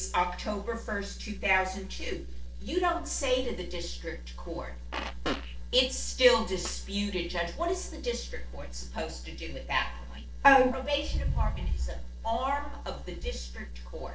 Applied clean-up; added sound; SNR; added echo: neural separator model SepFormer DNS4.